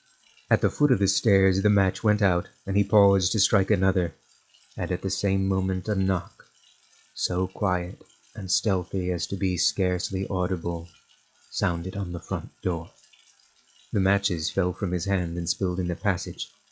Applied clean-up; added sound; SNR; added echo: classical method log-MMSE.